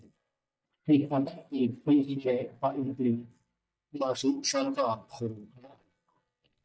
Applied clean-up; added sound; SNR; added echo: neural mask model DeepFilterNet 3.